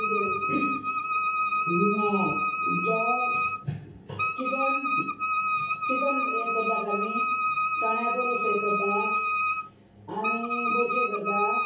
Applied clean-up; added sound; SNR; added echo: none; Wind instrument, woodwind instrument; -4 dB; reverberation time 0.6 s.